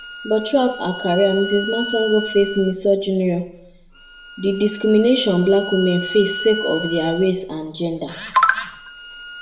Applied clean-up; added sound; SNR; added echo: none; Bowed string instrument; 11 dB; reverberation time 0.7 s.